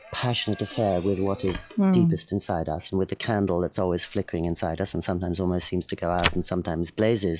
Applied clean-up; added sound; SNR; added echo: classical method log-MMSE.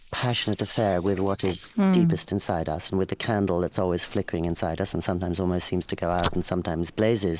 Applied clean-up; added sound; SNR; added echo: neural mask model Resemble Enhance denoiser.